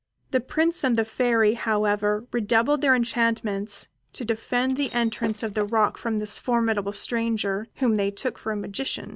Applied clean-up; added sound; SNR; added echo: none; Shatter; 14 dB; none.